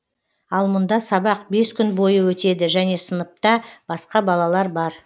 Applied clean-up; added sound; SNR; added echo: none; none; none; none.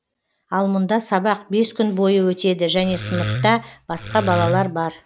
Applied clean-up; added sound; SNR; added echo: none; Wood; 6 dB; none.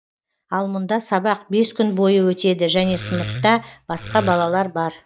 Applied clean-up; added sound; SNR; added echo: neural mask model DeepFilterNet 3.